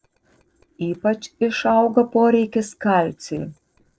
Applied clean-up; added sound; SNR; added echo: neural separator model SepFormer DNS4.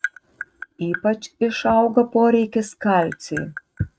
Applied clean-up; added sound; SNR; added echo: neural mask model RNNoise.